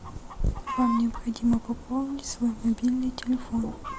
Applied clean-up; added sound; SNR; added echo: none; Chicken, rooster; 13 dB; none.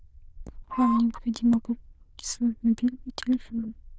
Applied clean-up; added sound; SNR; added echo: neural diffusion model UNIVERSE++.